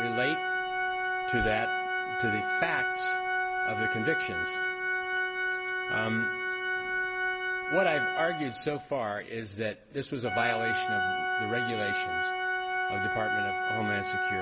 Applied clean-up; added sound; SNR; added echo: none; Organ; -4 dB; none.